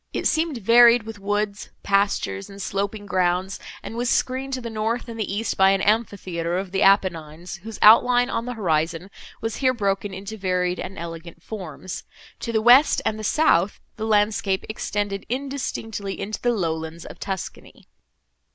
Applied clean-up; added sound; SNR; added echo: none; none; none; none.